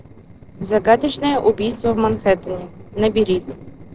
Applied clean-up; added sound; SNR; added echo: neural separator model SepFormer DNS4.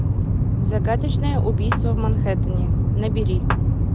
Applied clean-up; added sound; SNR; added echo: none; Clapping; 12 dB; none.